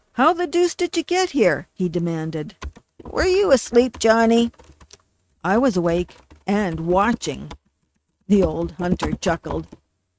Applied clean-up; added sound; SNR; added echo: neural mask model RNNoise.